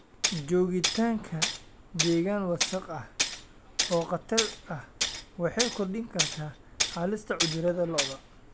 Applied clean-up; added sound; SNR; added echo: none; Tools; 3 dB; none.